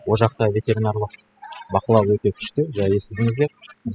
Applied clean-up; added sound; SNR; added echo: classical method spectral subtraction.